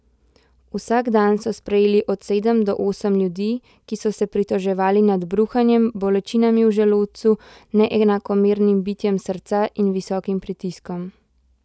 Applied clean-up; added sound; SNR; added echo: none; none; none; none.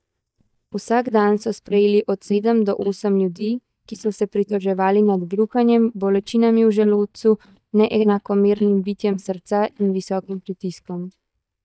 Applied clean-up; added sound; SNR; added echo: neural mask model DeepFilterNet 3.